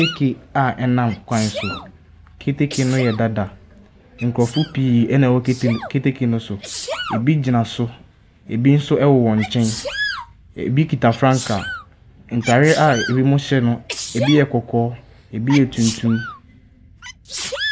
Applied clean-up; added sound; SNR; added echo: none; Sneeze; 12 dB; none.